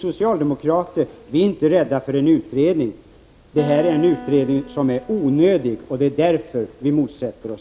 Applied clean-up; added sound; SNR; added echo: none; Acoustic guitar; 16 dB; none.